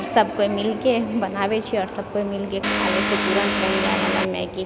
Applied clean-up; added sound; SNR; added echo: none; Vehicle; -1 dB; none.